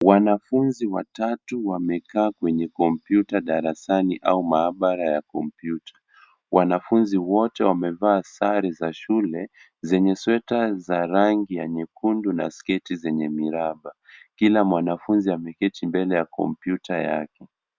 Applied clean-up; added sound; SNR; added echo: none; none; none; none.